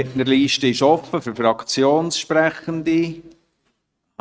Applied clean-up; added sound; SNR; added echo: neural mask model RNNoise.